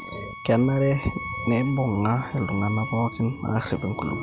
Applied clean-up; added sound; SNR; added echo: none; Bowed string instrument; 13 dB; none.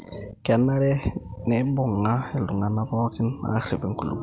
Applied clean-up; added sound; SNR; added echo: none; none; none; none.